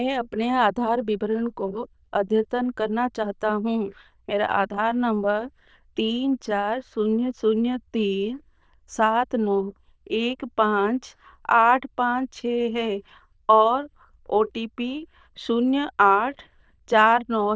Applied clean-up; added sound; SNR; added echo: neural diffusion model UNIVERSE++.